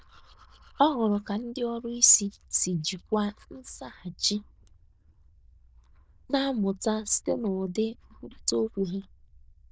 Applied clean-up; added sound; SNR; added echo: neural diffusion model UNIVERSE++.